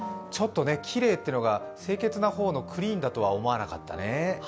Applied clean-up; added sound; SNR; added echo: none; none; none; none.